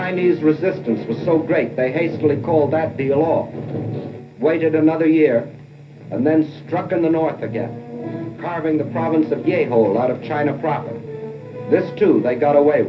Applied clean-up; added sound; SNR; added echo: none; none; none; reverberation time 0.3 s.